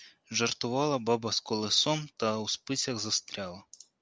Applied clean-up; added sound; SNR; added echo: none; none; none; none.